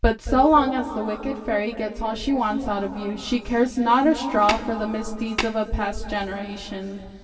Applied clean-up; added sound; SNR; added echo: none; Tap; 9 dB; reverberation time 3.0 s.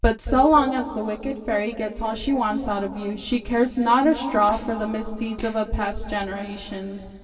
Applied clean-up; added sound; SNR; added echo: neural separator model SepFormer DNS4.